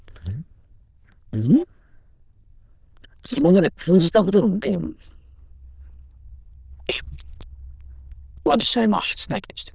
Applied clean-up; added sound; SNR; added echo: neural diffusion model UNIVERSE++.